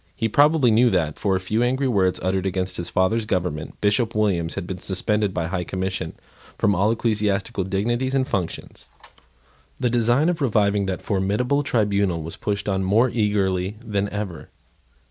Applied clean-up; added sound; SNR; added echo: none; none; none; none.